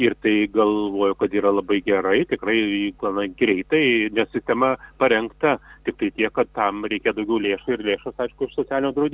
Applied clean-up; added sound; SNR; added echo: none; none; none; none.